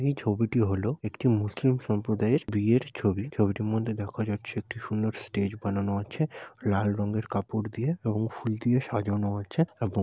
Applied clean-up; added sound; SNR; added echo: none; none; none; none.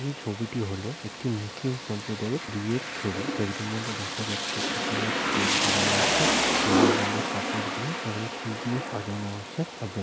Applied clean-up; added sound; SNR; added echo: none; Rain; -4 dB; none.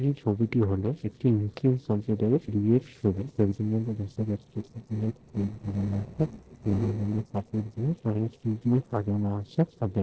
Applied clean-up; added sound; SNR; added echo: neural separator model SepFormer DNS4.